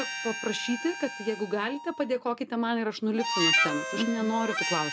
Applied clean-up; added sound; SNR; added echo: none; Harmonica; 3 dB; none.